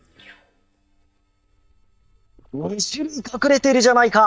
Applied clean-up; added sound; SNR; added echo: neural mask model DeepFilterNet 3.